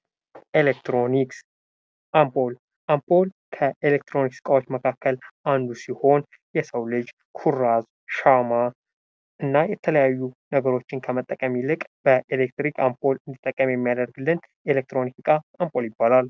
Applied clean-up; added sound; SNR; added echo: none; none; none; none.